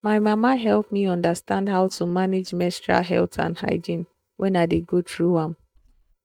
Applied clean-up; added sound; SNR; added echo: neural mask model DeepFilterNet 3.